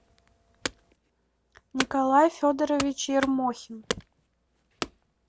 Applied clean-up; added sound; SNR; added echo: none; Wood / Domestic sounds, home sounds; 10 dB; none.